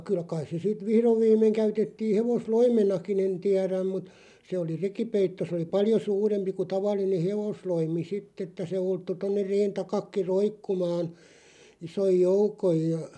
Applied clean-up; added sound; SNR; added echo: none; none; none; none.